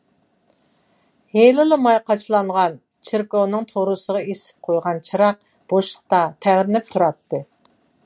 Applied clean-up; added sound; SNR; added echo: none; none; none; none.